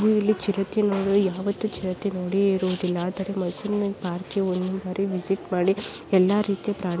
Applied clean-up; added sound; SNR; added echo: none; none; none; none.